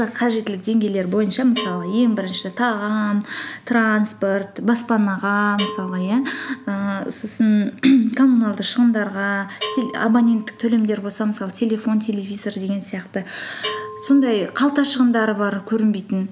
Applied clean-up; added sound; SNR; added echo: none; Bell; 17 dB; none.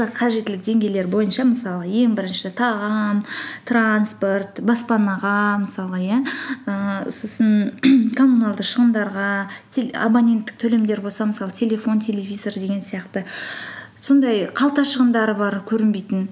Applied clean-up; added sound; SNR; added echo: none; none; none; none.